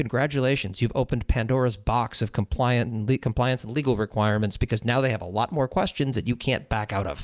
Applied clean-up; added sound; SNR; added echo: none; none; none; none.